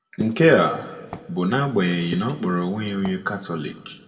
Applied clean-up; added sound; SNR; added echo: none; Walk, footsteps; 17 dB; reverberation time 1.2 s.